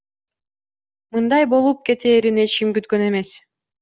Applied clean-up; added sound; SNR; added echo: none; none; none; none.